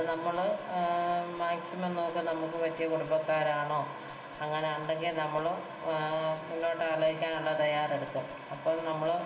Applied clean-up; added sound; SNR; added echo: none; Rattle (instrument); 13 dB; reverberation time 0.2 s.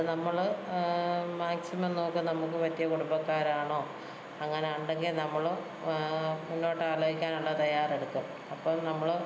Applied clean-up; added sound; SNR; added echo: none; none; none; none.